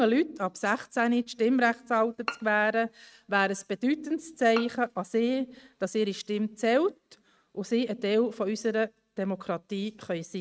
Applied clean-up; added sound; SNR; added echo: neural mask model RNNoise.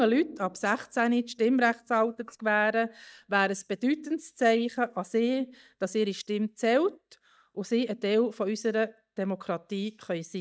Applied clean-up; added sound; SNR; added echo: neural mask model DeepFilterNet 3.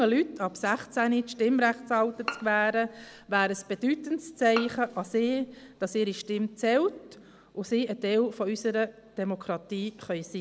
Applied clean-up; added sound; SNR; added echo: none; Bowed string instrument; 13 dB; none.